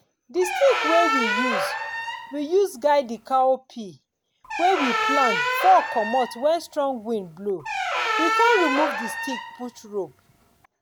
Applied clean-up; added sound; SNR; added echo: none; Squeak; 2 dB; none.